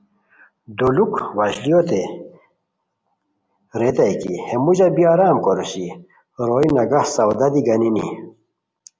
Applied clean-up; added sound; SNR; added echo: none; none; none; none.